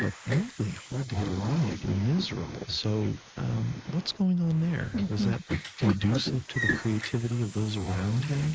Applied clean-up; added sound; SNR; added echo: neural mask model Resemble Enhance denoiser.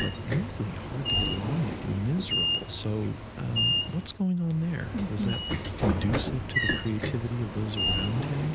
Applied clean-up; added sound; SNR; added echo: none; Sliding door / Train; 0 dB; none.